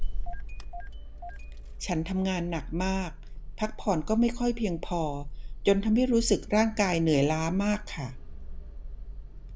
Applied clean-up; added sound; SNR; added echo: none; Engine starting / Car; 6 dB; none.